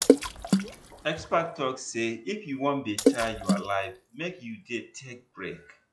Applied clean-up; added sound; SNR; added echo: classical method log-MMSE.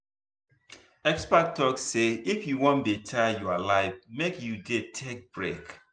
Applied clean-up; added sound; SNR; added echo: none; none; none; none.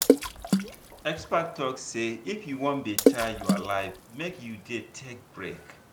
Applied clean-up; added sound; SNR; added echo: none; Water / Splash, splatter; -3 dB; none.